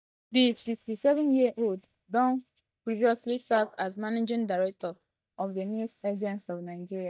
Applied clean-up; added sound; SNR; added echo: neural mask model DeepFilterNet 3.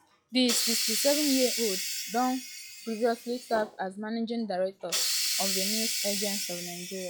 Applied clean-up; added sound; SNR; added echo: classical method log-MMSE.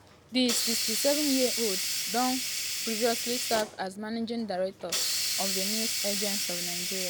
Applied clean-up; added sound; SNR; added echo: none; Hiss; 0 dB; none.